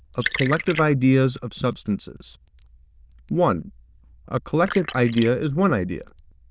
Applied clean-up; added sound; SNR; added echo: neural diffusion model UNIVERSE++.